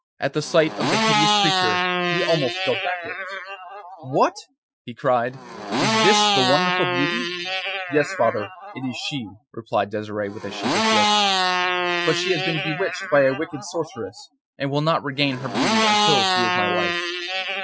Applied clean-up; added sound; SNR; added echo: classical method Wiener filter.